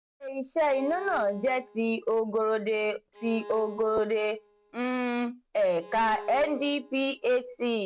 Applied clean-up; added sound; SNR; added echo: none; Bowed string instrument; 18 dB; none.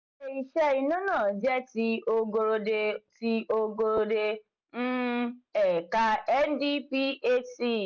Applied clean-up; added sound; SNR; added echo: none; none; none; none.